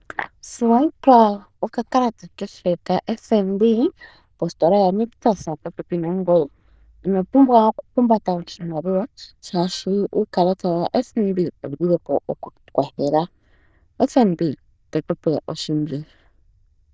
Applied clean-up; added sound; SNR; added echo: neural diffusion model UNIVERSE++.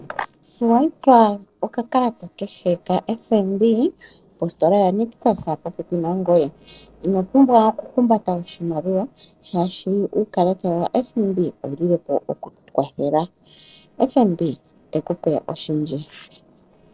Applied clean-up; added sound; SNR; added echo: neural separator model SepFormer DNS4.